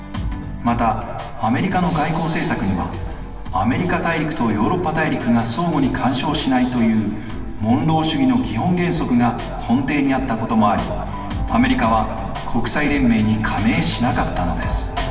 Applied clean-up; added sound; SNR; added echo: none; none; none; reverberation time 2.3 s.